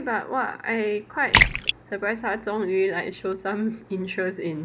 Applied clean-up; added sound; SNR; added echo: none; Splash, splatter; -2 dB; none.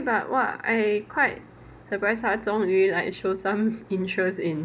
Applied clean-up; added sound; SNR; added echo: none; none; none; none.